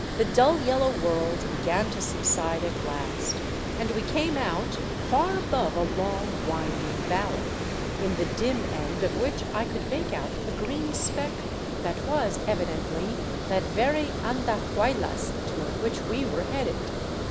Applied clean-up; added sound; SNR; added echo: none; Water; 1 dB; none.